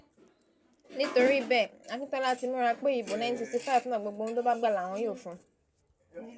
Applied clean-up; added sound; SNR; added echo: none; none; none; none.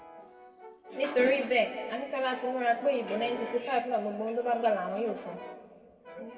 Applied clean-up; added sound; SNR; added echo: none; Brass instrument; 16 dB; reverberation time 1.9 s.